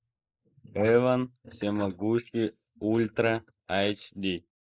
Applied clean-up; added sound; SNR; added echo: neural mask model Resemble Enhance denoiser.